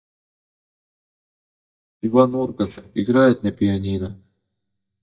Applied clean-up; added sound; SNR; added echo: neural mask model DeepFilterNet 3.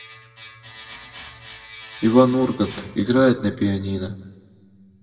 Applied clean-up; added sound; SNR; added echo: none; Domestic sounds, home sounds; 18 dB; reverberation time 1.7 s.